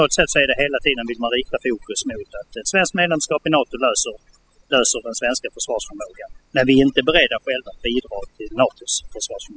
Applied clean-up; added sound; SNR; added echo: classical method spectral subtraction.